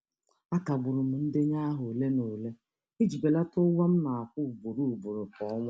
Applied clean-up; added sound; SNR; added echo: none; none; none; none.